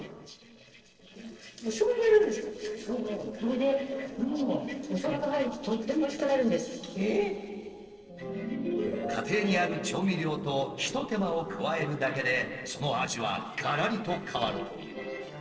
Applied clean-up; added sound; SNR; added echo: neural separator model SepFormer DNS4.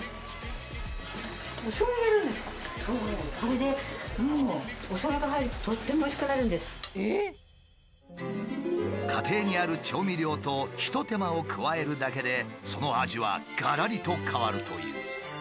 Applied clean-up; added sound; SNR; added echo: none; none; none; none.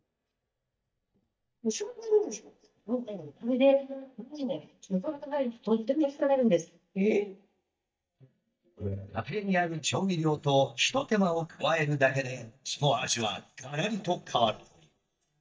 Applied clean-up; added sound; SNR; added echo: neural mask model DeepFilterNet 3.